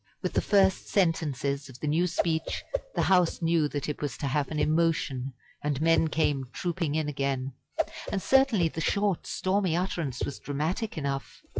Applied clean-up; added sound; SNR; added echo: classical method log-MMSE.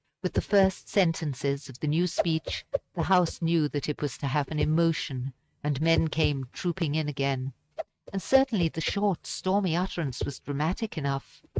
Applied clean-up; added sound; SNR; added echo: neural mask model RNNoise.